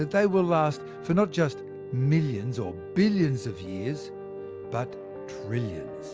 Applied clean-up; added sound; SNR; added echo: none; Wind instrument, woodwind instrument; 13 dB; none.